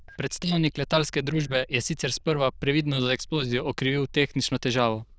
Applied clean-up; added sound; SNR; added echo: neural diffusion model UNIVERSE++.